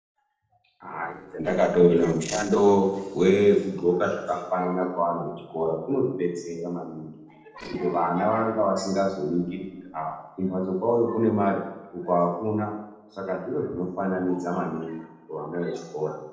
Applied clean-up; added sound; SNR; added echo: neural separator model SepFormer DNS4.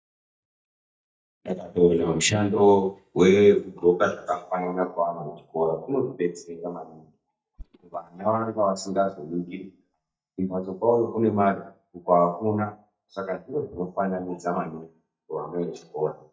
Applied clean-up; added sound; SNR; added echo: neural mask model DeepFilterNet 3.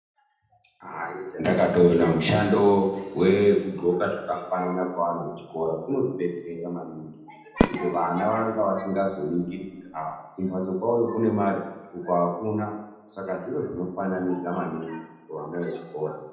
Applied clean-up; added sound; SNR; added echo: none; Fireworks; 6 dB; reverberation time 0.9 s.